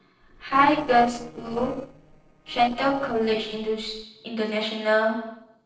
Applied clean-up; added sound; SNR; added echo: neural separator model SepFormer DNS4.